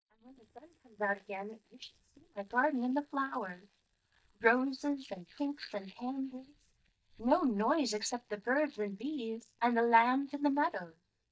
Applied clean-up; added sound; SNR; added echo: neural mask model DeepFilterNet 3.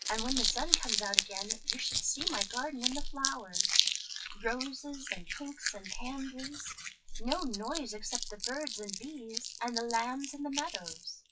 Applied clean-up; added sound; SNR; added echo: classical method WPE with log-MMSE.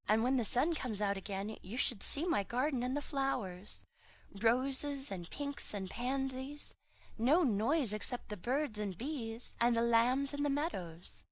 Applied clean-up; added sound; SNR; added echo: none; none; none; none.